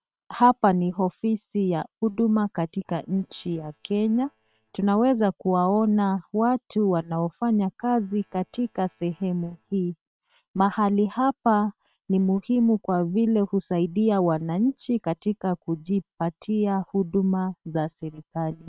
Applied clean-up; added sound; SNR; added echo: neural separator model SepFormer WHAM!.